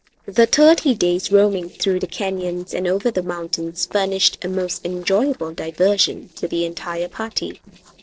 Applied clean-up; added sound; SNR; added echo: neural separator model SepFormer DNS4.